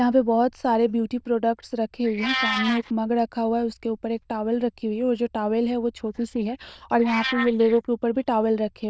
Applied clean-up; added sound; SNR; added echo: neural diffusion model UNIVERSE++.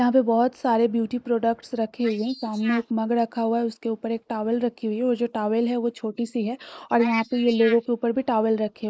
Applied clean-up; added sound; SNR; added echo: neural mask model Resemble Enhance denoiser.